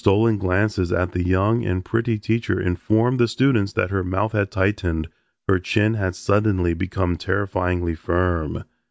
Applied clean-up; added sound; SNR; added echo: none; none; none; none.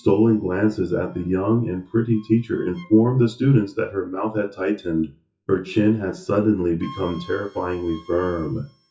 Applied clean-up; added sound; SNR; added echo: classical method WPE with log-MMSE.